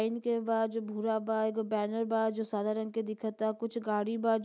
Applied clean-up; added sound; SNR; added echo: none; none; none; none.